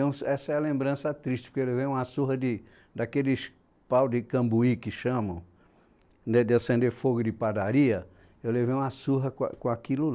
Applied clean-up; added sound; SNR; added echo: none; none; none; none.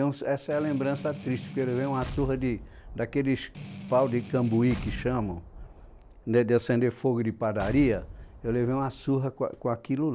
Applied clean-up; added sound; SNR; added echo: none; Strum + Explosion; 12 dB; none.